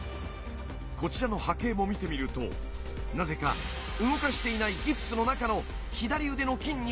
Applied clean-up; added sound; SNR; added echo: none; Bell; 14 dB; none.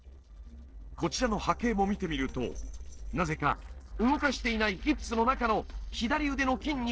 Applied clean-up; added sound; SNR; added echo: neural separator model SepFormer DNS4.